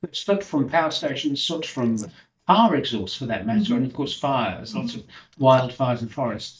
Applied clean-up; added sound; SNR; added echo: neural mask model DeepFilterNet 3.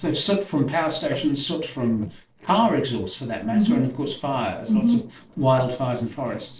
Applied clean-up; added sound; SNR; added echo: neural separator model SepFormer DNS4.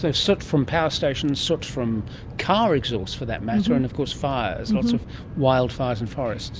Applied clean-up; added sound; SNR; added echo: none; none; none; none.